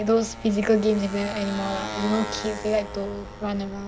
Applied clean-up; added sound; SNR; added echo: none; Motorcycle; 10 dB; none.